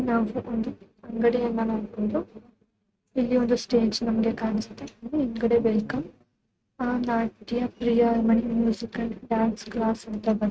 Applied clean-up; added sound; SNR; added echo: neural mask model RNNoise.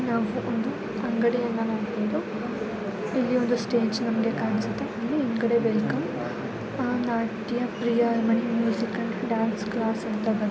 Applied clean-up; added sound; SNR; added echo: none; none; none; none.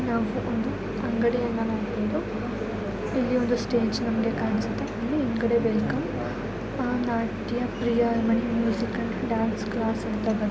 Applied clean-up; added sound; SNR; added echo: none; Mechanisms; 10 dB; none.